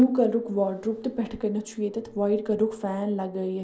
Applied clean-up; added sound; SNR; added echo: none; none; none; none.